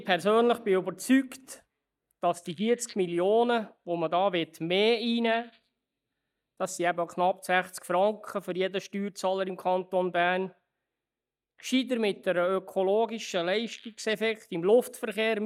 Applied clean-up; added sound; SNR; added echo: neural mask model DeepFilterNet 3.